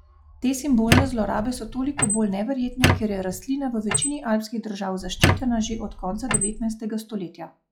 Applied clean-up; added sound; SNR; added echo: classical method log-MMSE.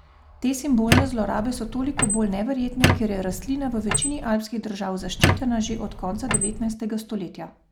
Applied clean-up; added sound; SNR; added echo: none; Squeak; 0 dB; none.